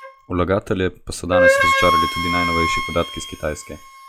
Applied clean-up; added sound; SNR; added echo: classical method log-MMSE.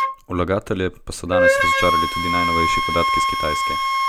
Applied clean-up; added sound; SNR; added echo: none; Wind instrument, woodwind instrument; -5 dB; none.